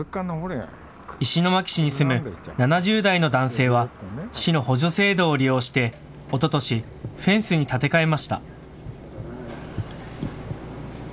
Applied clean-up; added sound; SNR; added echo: none; none; none; none.